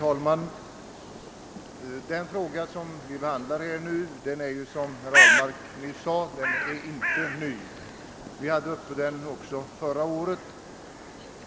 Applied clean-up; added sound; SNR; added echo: none; Bird; -2 dB; none.